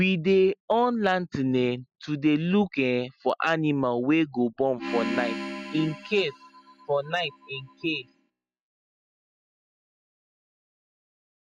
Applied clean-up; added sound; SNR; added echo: classical method spectral subtraction.